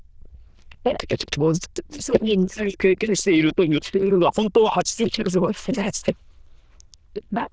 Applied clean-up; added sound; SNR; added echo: neural diffusion model UNIVERSE++.